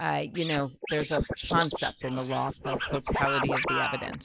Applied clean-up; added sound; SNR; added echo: neural mask model Resemble Enhance denoiser.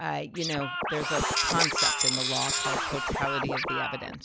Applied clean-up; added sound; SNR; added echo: none; Tools + Scratching (performance technique); -5 dB; none.